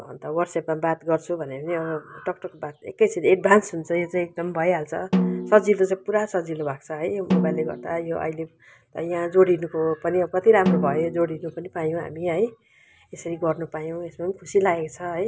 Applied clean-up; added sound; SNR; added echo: none; Snare drum; 5 dB; none.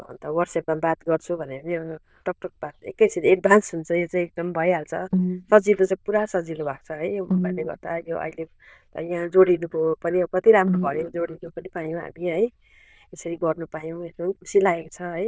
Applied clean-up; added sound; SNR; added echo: neural diffusion model UNIVERSE++.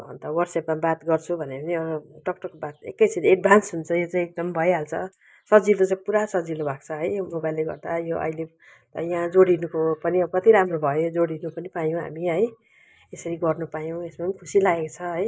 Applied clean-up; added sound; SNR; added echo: neural mask model Resemble Enhance denoiser.